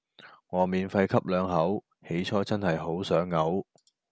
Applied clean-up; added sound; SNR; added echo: none; none; none; none.